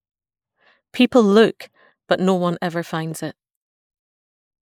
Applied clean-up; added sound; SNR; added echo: neural mask model Resemble Enhance denoiser.